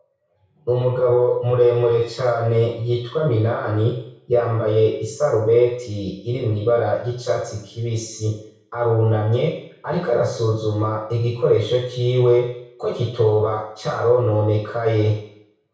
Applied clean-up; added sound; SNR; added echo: none; none; none; reverberation time 0.6 s.